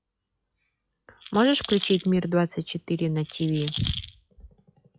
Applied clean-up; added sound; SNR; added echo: classical method log-MMSE.